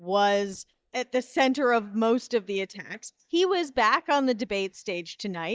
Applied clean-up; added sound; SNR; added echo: neural mask model DeepFilterNet 3.